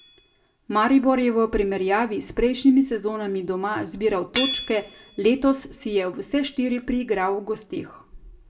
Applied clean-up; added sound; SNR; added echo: none; Hammer / Chink, clink; 16 dB; reverberation time 0.3 s.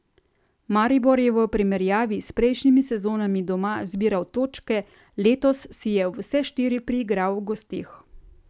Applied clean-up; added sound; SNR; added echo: none; none; none; none.